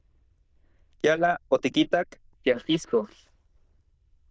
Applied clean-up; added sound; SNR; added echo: neural diffusion model UNIVERSE++.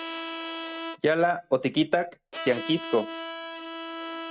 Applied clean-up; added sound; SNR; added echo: neural mask model RNNoise.